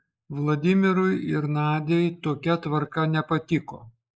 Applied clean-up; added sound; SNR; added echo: neural mask model Resemble Enhance denoiser.